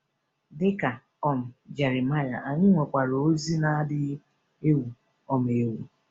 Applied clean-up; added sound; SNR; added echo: none; none; none; none.